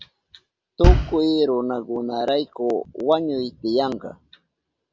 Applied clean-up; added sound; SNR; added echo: none; Bass drum; -4 dB; none.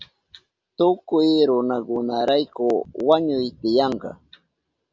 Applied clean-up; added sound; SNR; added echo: none; none; none; none.